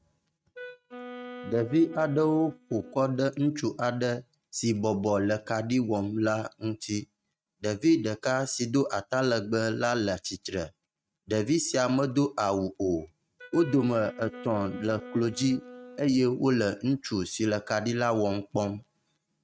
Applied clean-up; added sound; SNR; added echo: neural mask model RNNoise.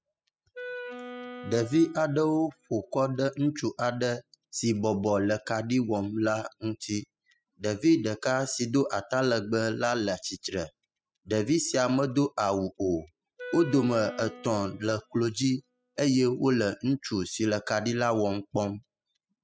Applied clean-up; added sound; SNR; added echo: classical method spectral subtraction.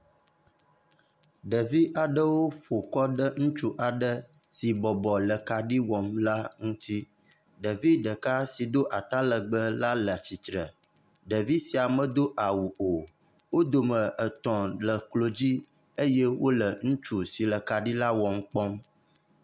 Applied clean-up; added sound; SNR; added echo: none; none; none; none.